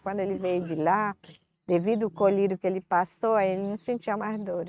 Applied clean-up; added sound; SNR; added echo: neural mask model RNNoise.